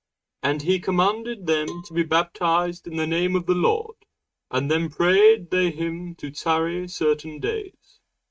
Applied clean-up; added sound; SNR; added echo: neural mask model RNNoise.